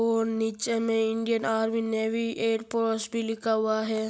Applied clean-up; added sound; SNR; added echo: none; none; none; none.